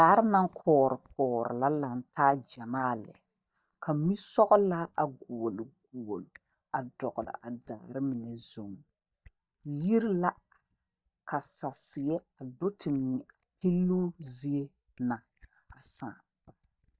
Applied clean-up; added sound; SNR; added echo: neural mask model DeepFilterNet 3.